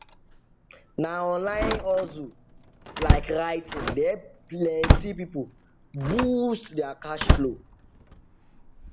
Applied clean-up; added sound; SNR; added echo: none; Slam; -1 dB; none.